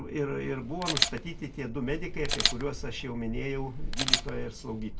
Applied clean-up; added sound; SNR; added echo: none; Camera; 1 dB; reverberation time 0.2 s.